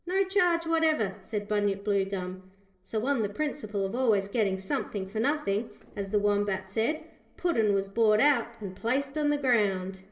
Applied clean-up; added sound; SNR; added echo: neural separator model SepFormer DNS4.